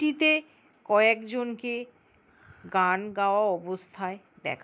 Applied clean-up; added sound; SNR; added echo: none; none; none; none.